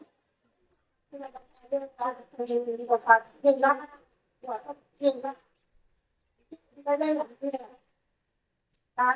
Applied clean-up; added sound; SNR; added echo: neural mask model DeepFilterNet 3.